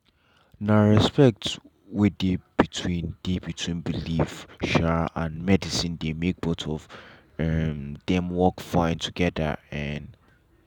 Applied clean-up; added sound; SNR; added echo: none; none; none; none.